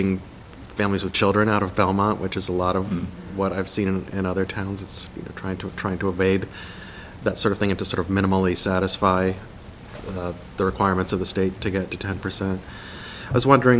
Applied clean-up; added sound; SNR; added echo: none; none; none; none.